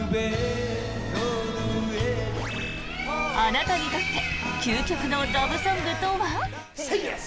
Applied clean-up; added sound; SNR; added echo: none; Guitar + Bird; 8 dB; none.